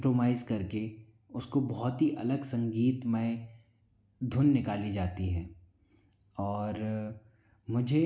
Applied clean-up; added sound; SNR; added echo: none; none; none; none.